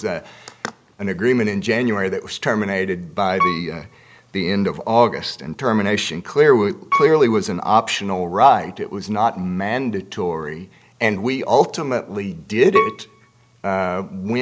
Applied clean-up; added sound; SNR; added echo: none; Piano; 8 dB; none.